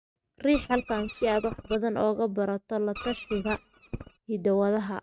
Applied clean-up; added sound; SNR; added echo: neural mask model RNNoise.